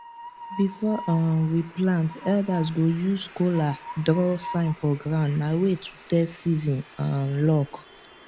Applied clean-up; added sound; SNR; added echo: none; Train; 17 dB; none.